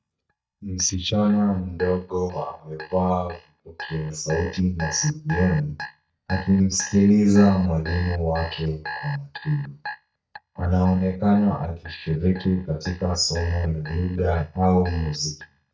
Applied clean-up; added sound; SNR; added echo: neural mask model DeepFilterNet 3.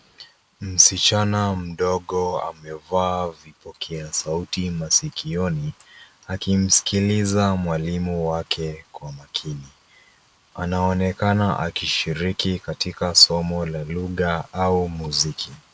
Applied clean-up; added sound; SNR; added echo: none; none; none; none.